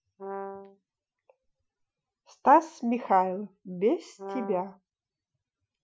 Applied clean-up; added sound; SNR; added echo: classical method Wiener filter.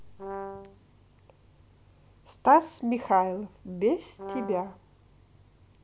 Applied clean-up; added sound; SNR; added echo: none; Brass instrument; 10 dB; none.